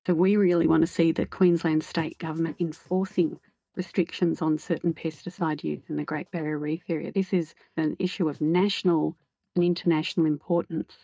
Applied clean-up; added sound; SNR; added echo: neural mask model DeepFilterNet 3.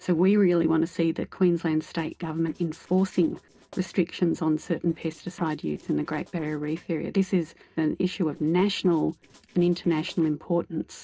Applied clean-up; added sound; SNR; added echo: neural separator model SepFormer DNS4.